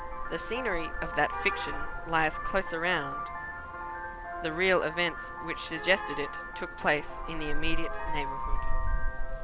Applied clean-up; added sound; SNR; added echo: none; Vehicle horn, car horn, honking; -1 dB; none.